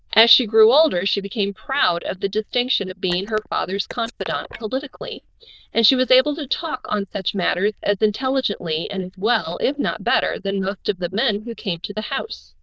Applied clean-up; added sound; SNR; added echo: neural diffusion model UNIVERSE++.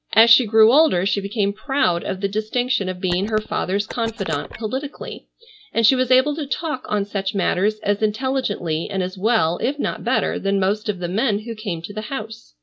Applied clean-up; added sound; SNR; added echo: none; Telephone; 15 dB; none.